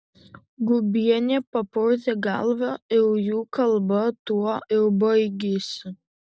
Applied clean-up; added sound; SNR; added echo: none; none; none; none.